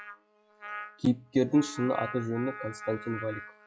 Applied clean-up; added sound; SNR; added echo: classical method log-MMSE.